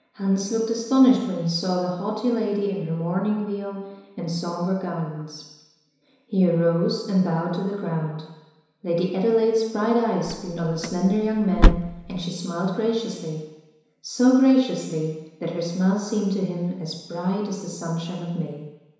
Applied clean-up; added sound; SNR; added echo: none; Slam / Car; -2 dB; reverberation time 1.0 s.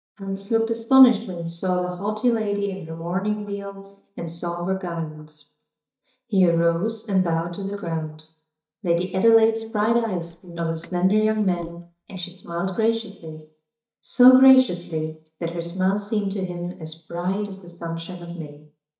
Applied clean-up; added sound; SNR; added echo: neural mask model DeepFilterNet 3.